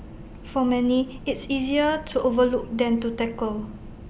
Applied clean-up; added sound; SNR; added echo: none; none; none; none.